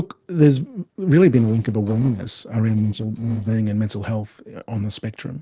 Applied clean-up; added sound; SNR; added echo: neural separator model SepFormer DNS4.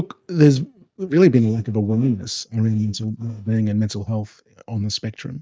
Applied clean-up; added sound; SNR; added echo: neural mask model DeepFilterNet 3.